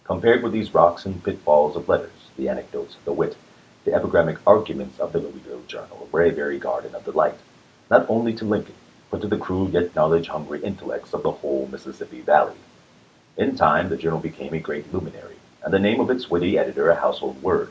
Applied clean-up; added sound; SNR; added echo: none; none; none; none.